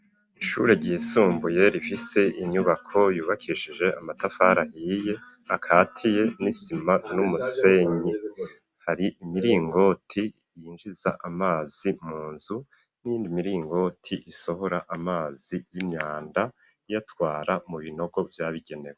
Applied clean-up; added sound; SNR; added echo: none; none; none; none.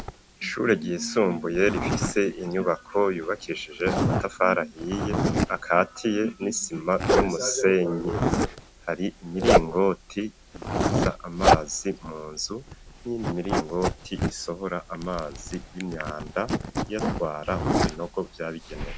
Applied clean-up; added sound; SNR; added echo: none; Zipper (clothing); 1 dB; none.